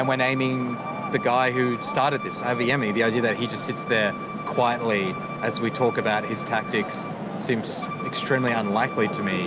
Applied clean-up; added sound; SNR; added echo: none; Bowed string instrument; 11 dB; none.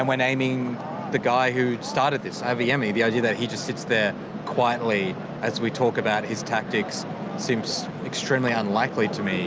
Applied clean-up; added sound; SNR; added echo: none; none; none; none.